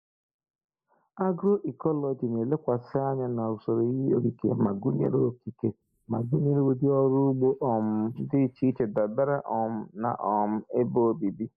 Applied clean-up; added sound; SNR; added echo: neural mask model Resemble Enhance denoiser.